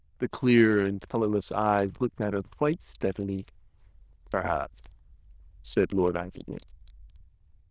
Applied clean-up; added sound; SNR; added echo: neural diffusion model UNIVERSE++.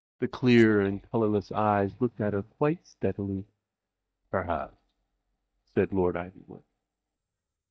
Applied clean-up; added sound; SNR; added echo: neural mask model DeepFilterNet 3.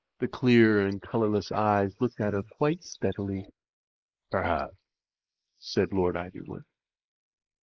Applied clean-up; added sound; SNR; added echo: neural mask model Resemble Enhance denoiser.